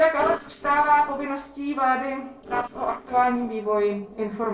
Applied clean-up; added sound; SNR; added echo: neural separator model SepFormer DNS4.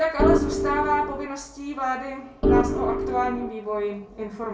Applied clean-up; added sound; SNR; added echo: none; Organ; -5 dB; reverberation time 0.3 s.